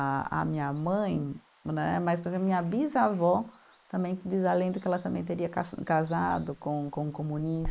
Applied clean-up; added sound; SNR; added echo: neural mask model Resemble Enhance denoiser.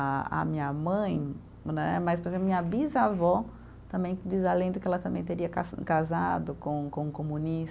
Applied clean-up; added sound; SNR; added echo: none; none; none; none.